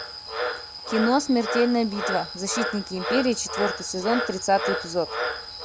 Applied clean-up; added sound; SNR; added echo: none; Frog; 4 dB; none.